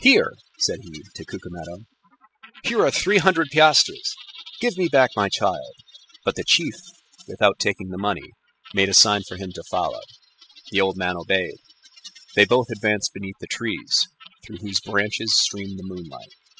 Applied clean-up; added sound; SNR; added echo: classical method spectral subtraction.